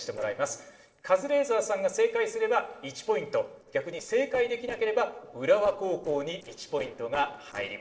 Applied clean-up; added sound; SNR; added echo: neural separator model SepFormer DNS4.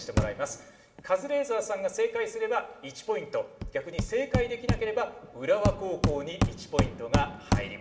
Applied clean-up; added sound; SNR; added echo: none; Hammer; 1 dB; reverberation time 0.6 s.